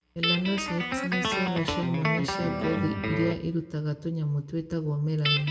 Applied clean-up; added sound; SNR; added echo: none; Guitar; 2 dB; reverberation time 0.6 s.